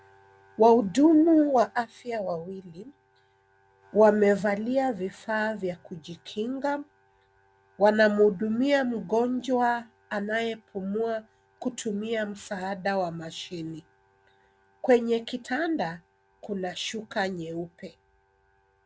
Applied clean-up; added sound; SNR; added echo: none; none; none; none.